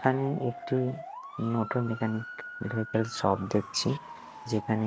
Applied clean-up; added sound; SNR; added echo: none; Motor vehicle (road) / Siren; 13 dB; none.